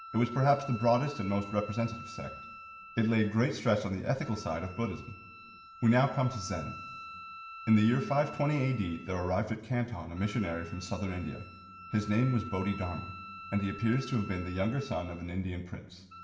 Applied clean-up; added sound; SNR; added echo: none; Wind instrument, woodwind instrument; 15 dB; reverberation time 1.5 s.